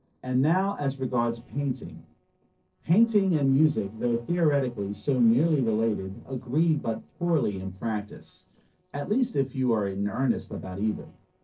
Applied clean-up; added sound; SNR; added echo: neural separator model SepFormer DNS4.